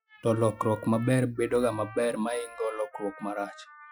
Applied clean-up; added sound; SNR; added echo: classical method Wiener filter.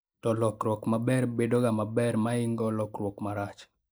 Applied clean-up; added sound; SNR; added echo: neural mask model Resemble Enhance denoiser.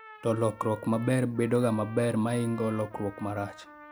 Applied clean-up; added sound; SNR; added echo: none; Trumpet; 20 dB; none.